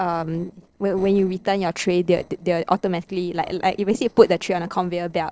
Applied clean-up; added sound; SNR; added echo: neural separator model SepFormer DNS4.